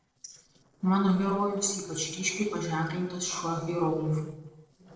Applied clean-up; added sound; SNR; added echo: neural separator model SepFormer DNS4.